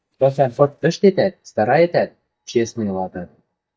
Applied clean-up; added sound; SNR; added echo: neural mask model DeepFilterNet 3.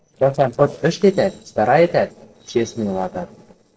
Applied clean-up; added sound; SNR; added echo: neural separator model SepFormer DNS4.